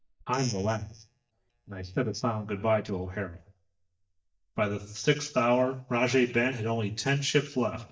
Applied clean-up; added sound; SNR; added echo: neural mask model DeepFilterNet 3.